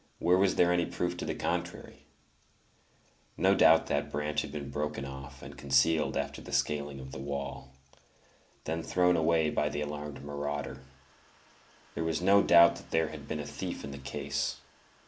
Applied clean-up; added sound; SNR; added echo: none; none; none; none.